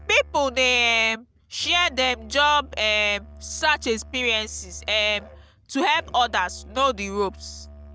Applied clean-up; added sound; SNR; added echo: none; Musical instrument; 19 dB; none.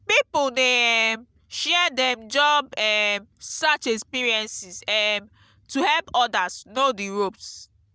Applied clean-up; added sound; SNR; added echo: none; none; none; none.